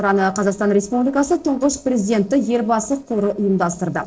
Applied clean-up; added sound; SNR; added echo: neural separator model SepFormer DNS4.